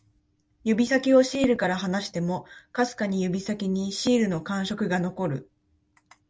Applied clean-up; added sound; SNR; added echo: none; none; none; none.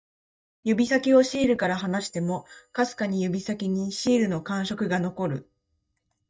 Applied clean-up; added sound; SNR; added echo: neural mask model DeepFilterNet 3.